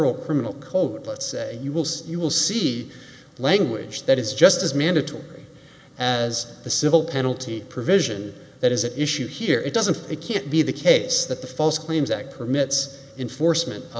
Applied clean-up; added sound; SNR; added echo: none; none; none; none.